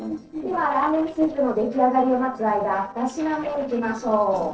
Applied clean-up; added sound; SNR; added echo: neural separator model SepFormer DNS4.